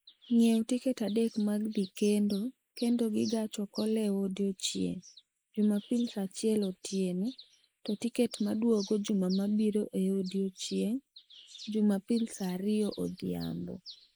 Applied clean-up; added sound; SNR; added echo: neural mask model Resemble Enhance denoiser.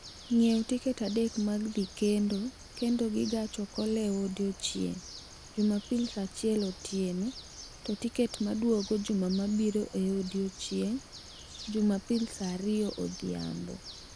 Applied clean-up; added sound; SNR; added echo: none; Bird; 15 dB; none.